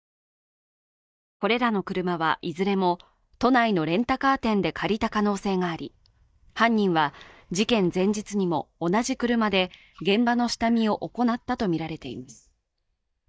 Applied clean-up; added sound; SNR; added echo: neural mask model DeepFilterNet 3.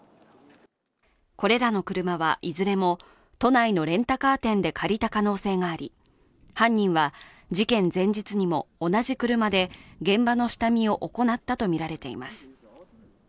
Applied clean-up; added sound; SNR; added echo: none; none; none; none.